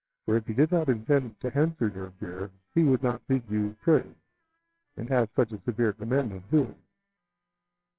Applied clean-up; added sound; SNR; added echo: neural separator model SepFormer WHAMR!.